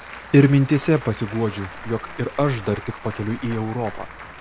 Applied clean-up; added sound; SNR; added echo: none; Applause / Crowd; 15 dB; none.